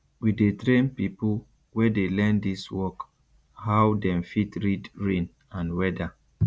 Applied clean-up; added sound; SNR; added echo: none; none; none; none.